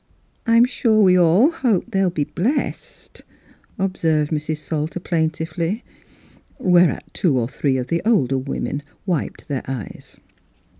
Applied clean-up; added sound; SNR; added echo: none; none; none; none.